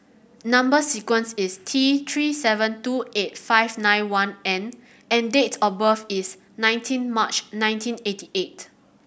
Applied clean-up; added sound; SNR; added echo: none; none; none; none.